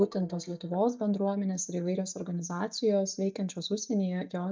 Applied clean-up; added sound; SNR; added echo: neural mask model DeepFilterNet 3.